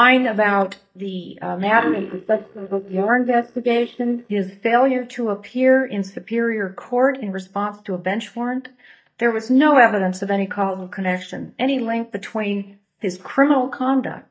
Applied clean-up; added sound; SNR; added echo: neural mask model DeepFilterNet 3.